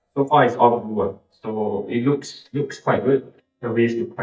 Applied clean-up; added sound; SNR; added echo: neural mask model DeepFilterNet 3.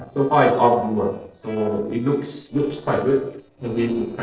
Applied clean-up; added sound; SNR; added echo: neural separator model SepFormer DNS4.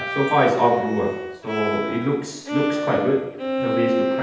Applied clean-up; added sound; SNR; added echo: none; Bowed string instrument; 3 dB; reverberation time 0.8 s.